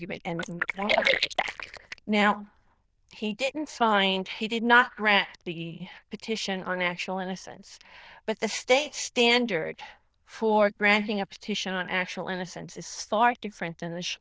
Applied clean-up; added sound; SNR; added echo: neural diffusion model UNIVERSE++.